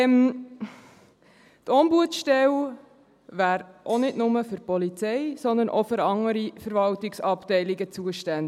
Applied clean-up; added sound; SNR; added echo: none; none; none; none.